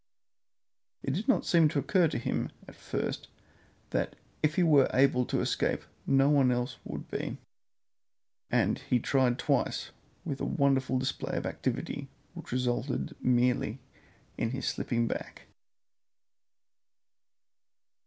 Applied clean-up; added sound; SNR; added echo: none; none; none; none.